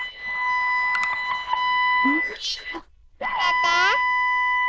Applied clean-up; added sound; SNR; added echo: neural diffusion model UNIVERSE++.